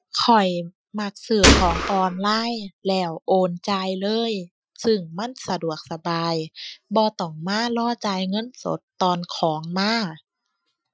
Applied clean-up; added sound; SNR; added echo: classical method Wiener filter.